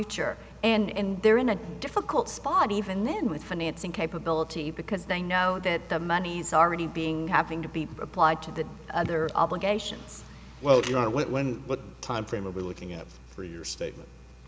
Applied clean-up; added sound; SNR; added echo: none; none; none; none.